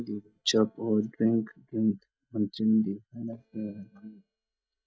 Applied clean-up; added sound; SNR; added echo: neural mask model DeepFilterNet 3.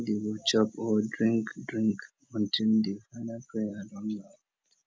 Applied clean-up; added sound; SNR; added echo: none; none; none; none.